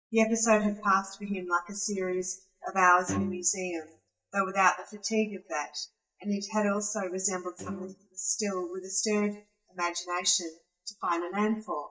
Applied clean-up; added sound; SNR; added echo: neural mask model DeepFilterNet 3.